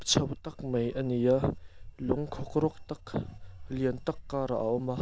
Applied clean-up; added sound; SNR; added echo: none; Walk, footsteps; 14 dB; none.